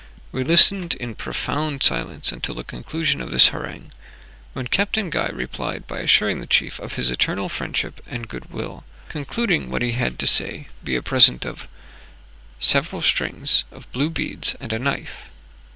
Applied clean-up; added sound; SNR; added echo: none; none; none; none.